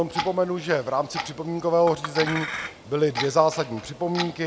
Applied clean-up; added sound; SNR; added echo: none; Clock + Chink, clink; 10 dB; none.